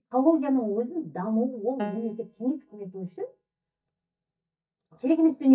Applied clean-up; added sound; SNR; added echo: neural mask model DeepFilterNet 3.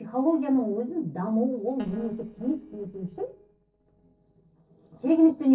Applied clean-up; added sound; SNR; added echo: neural separator model SepFormer DNS4.